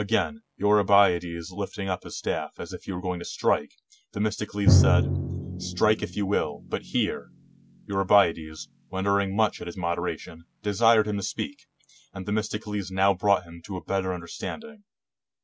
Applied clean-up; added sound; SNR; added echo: none; Drum; 6 dB; none.